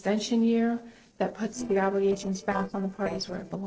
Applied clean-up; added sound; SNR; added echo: neural separator model SepFormer DNS4.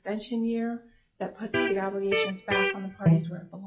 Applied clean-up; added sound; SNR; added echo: classical method log-MMSE.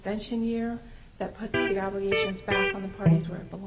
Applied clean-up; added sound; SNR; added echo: none; Electric guitar; -5 dB; none.